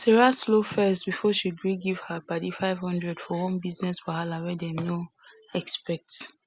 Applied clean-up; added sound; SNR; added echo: none; none; none; none.